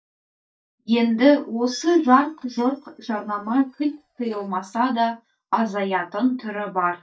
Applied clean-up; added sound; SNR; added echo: neural mask model DeepFilterNet 3.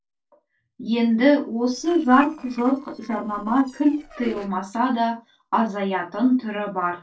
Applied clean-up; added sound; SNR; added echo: neural separator model SepFormer DNS4.